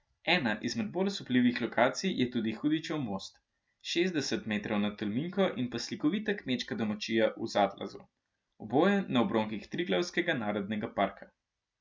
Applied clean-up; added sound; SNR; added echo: none; none; none; none.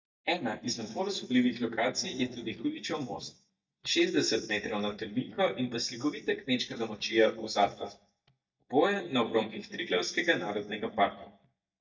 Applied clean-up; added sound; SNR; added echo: neural mask model DeepFilterNet 3.